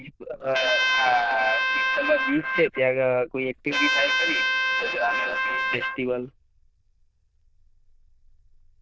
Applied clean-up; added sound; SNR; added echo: neural diffusion model UNIVERSE++.